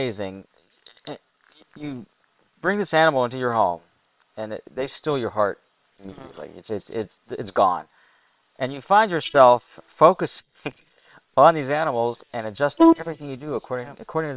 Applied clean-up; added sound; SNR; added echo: neural separator model SepFormer WHAM!.